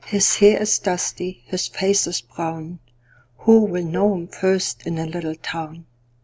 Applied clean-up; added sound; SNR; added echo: none; Dishes, pots, and pans; 17 dB; none.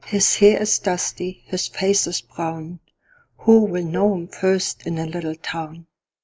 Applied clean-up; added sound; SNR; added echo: neural mask model Resemble Enhance denoiser.